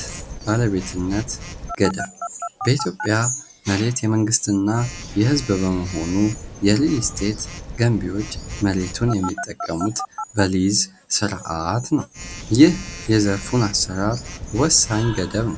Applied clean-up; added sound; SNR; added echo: none; Telephone; 12 dB; none.